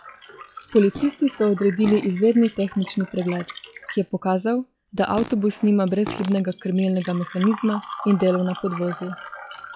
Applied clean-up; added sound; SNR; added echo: classical method log-MMSE.